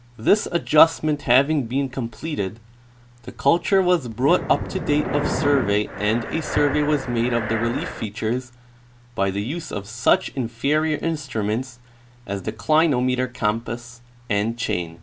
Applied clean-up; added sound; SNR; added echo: none; Breathing; 5 dB; none.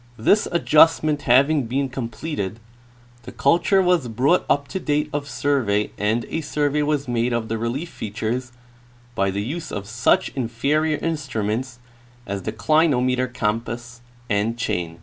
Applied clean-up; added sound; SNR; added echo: none; none; none; none.